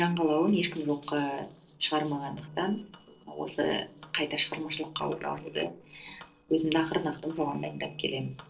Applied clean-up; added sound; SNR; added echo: neural separator model SepFormer DNS4.